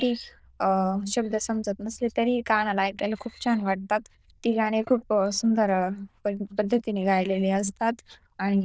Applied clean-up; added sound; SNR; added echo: neural diffusion model UNIVERSE++.